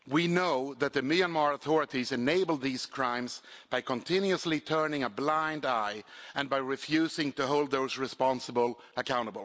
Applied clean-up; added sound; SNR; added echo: none; none; none; none.